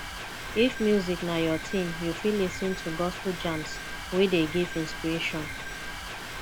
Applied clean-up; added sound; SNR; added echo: none; Mechanisms; 8 dB; none.